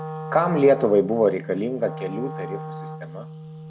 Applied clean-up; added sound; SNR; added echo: none; Wind instrument, woodwind instrument; 11 dB; none.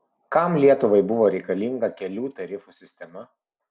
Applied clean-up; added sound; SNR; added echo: none; none; none; none.